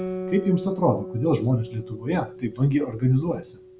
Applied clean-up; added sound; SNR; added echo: none; Guitar; 11 dB; none.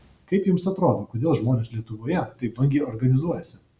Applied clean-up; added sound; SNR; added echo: none; none; none; none.